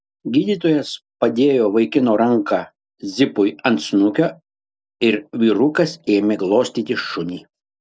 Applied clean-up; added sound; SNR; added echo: none; none; none; none.